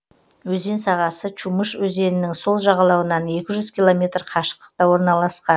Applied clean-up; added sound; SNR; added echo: none; none; none; none.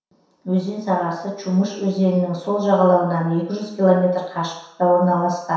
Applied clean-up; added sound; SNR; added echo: none; none; none; reverberation time 0.7 s.